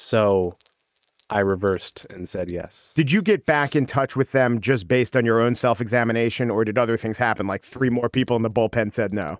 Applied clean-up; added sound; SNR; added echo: neural mask model RNNoise.